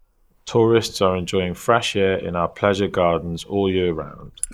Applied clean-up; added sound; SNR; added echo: neural mask model Resemble Enhance denoiser.